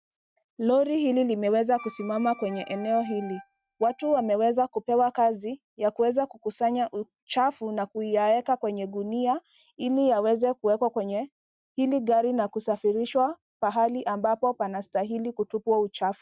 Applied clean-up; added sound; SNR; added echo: neural mask model RNNoise.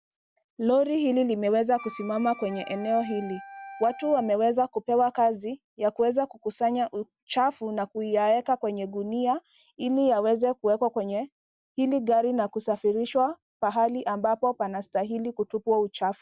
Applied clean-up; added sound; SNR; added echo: none; Wind instrument, woodwind instrument; 16 dB; none.